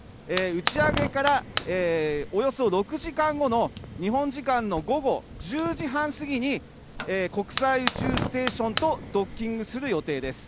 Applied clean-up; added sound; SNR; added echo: none; Fire; 8 dB; none.